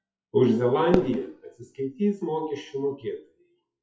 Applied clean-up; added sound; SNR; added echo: classical method WPE with log-MMSE.